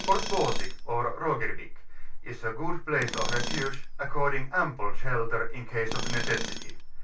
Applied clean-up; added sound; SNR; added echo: none; Tools; 14 dB; reverberation time 0.2 s.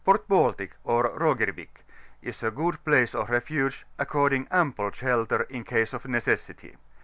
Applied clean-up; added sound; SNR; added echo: none; none; none; none.